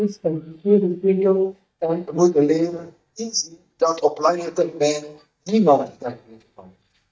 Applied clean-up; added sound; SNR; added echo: neural mask model DeepFilterNet 3.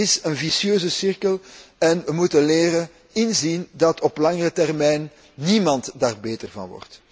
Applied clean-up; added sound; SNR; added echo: none; none; none; none.